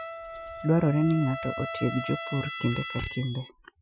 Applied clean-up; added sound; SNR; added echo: classical method Wiener filter.